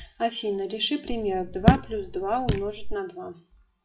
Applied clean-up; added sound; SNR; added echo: classical method WPE with log-MMSE.